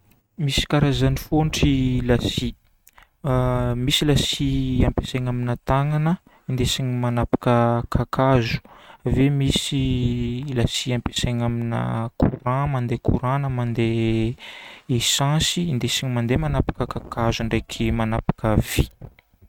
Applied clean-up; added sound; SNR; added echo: neural mask model RNNoise.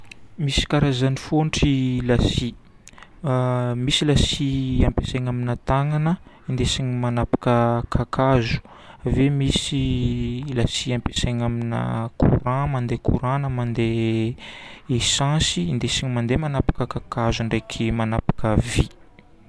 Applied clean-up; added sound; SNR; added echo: none; none; none; none.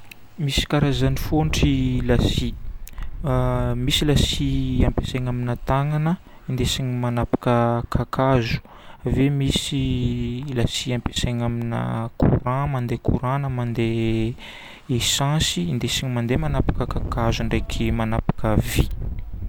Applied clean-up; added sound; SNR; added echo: none; Engine; 9 dB; none.